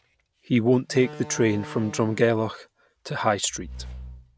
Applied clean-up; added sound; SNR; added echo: none; Slam; 17 dB; none.